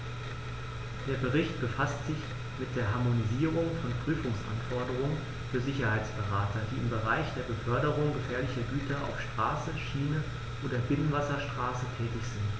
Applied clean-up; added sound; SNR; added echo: none; none; none; none.